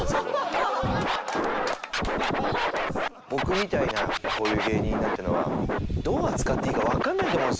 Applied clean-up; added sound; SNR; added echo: none; Scratching (performance technique); -1 dB; none.